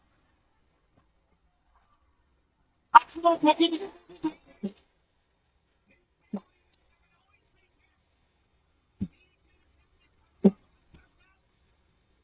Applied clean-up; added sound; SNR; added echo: neural mask model DeepFilterNet 3.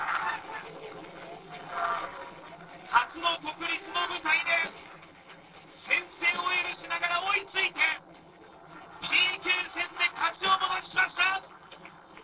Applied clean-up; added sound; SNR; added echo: neural separator model SepFormer DNS4.